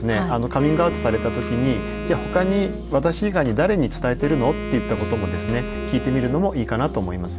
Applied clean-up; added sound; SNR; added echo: none; Wind instrument, woodwind instrument; 10 dB; none.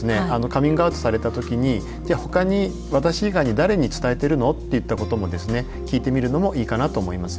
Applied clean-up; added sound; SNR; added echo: none; none; none; none.